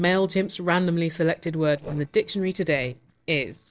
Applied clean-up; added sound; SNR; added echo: neural separator model SepFormer DNS4.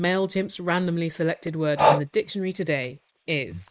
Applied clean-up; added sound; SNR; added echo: neural mask model Resemble Enhance denoiser.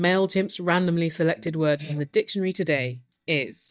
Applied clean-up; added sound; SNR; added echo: neural mask model DeepFilterNet 3.